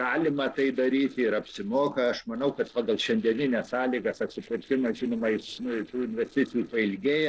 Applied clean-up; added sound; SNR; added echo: neural separator model SepFormer DNS4.